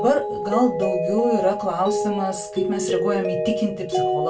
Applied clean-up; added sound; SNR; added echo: none; Mallet percussion; 1 dB; reverberation time 0.2 s.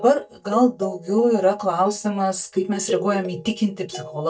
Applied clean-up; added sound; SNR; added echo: neural mask model DeepFilterNet 3.